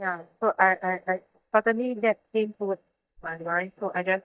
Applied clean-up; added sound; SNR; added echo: neural mask model DeepFilterNet 3.